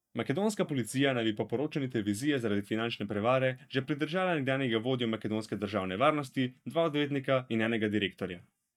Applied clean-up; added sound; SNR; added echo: neural mask model DeepFilterNet 3.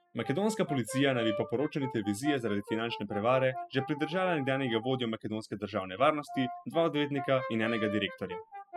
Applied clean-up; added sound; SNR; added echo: classical method spectral subtraction.